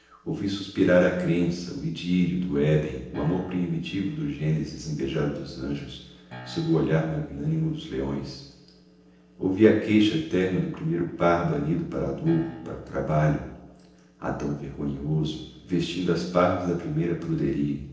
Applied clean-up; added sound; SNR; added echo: neural separator model SepFormer DNS4.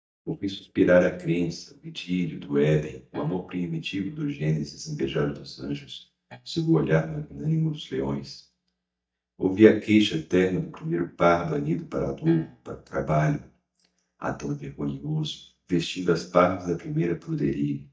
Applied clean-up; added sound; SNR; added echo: neural mask model DeepFilterNet 3.